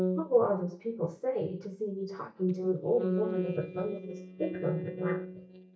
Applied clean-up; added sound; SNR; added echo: neural mask model DeepFilterNet 3.